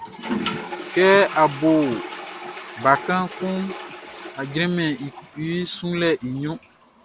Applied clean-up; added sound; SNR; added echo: none; Toilet flush; 11 dB; none.